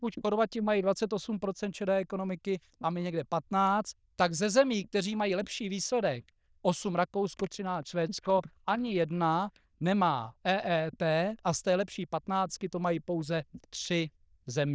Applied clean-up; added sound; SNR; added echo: neural diffusion model UNIVERSE++.